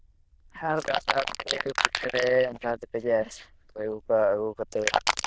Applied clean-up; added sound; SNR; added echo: neural diffusion model UNIVERSE++.